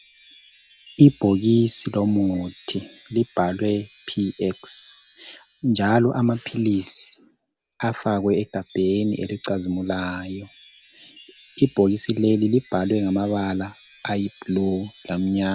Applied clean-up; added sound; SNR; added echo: none; Wind chime; 17 dB; none.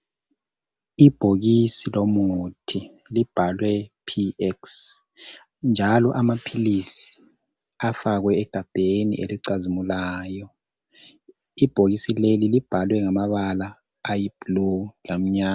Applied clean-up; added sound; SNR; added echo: none; none; none; none.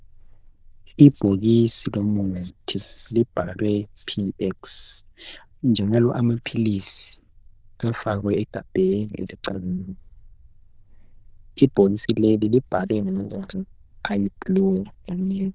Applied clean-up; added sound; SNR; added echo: neural diffusion model UNIVERSE++.